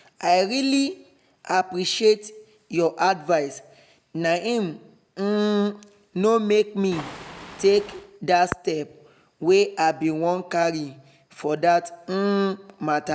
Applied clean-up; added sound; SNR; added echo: none; Waves, surf; 16 dB; none.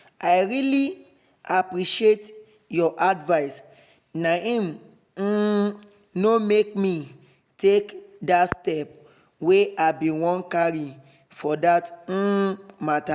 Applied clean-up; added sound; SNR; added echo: none; none; none; none.